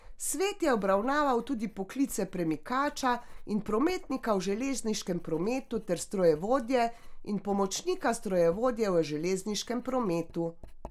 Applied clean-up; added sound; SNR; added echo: none; Writing; 14 dB; none.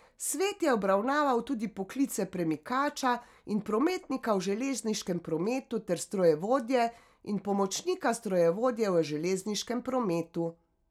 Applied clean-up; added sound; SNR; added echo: none; none; none; none.